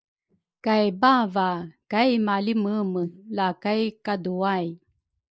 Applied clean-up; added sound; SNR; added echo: neural mask model Resemble Enhance denoiser.